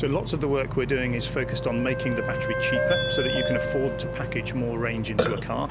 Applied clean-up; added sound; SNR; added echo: none; Wind instrument, woodwind instrument + Burping, eructation; 0 dB; none.